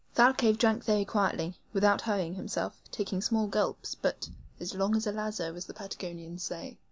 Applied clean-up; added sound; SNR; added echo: none; none; none; none.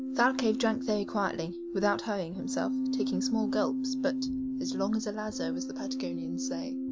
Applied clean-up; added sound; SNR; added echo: none; Keyboard (musical); 1 dB; none.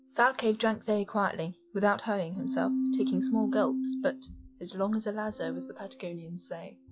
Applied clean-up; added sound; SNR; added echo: classical method log-MMSE.